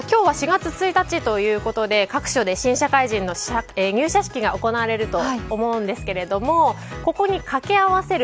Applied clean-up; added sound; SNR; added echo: none; none; none; none.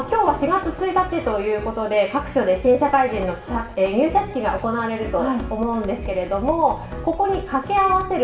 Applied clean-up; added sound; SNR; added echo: none; Knock; 19 dB; reverberation time 0.8 s.